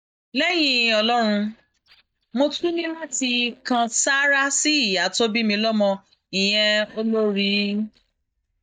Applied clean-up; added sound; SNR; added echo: neural mask model DeepFilterNet 3.